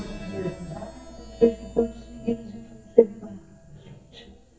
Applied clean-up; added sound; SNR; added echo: neural mask model DeepFilterNet 3.